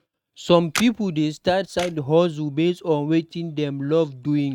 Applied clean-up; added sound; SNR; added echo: neural mask model RNNoise.